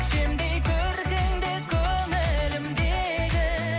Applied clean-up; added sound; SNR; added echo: none; none; none; none.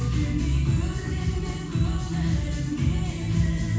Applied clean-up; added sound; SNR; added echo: none; none; none; reverberation time 1.2 s.